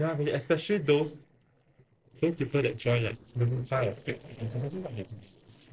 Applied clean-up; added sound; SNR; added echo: neural separator model SepFormer DNS4.